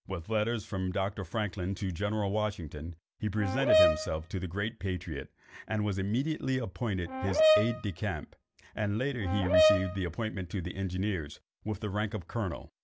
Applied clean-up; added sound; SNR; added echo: none; Brass instrument; -3 dB; none.